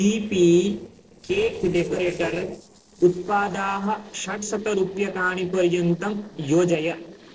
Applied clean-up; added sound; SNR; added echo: neural separator model SepFormer DNS4.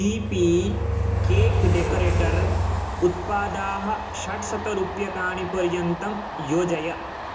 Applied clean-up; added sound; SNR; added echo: none; Train; -1 dB; reverberation time 0.2 s.